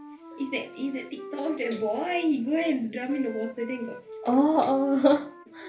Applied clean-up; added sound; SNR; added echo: none; Wind instrument, woodwind instrument; 15 dB; reverberation time 0.3 s.